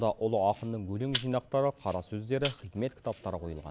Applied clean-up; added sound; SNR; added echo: none; Rattle (instrument); 3 dB; none.